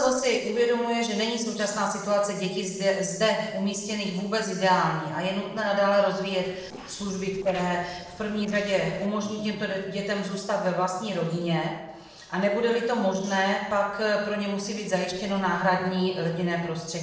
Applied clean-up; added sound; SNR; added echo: neural separator model SepFormer DNS4.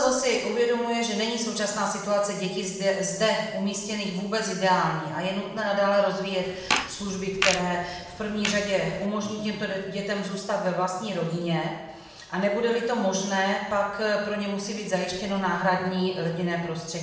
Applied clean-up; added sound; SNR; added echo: none; Fart; 5 dB; reverberation time 0.9 s.